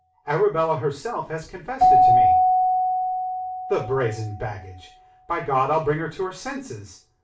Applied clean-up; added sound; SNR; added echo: none; Keyboard (musical); -3 dB; reverberation time 0.3 s.